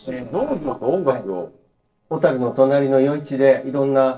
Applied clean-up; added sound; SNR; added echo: neural separator model SepFormer DNS4.